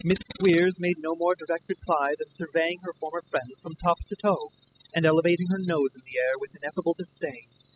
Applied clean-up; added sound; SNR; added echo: classical method spectral subtraction.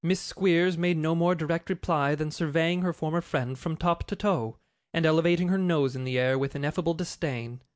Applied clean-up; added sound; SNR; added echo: none; none; none; none.